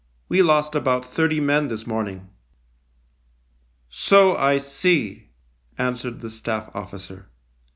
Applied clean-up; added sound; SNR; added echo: none; none; none; none.